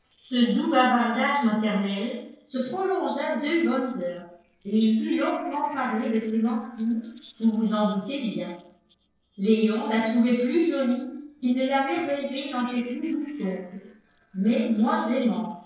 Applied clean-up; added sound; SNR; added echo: neural separator model SepFormer DNS4.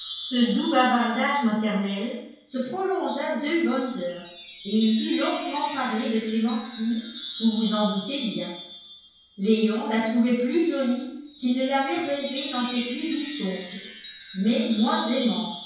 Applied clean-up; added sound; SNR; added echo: none; Wind chime; 14 dB; reverberation time 0.6 s.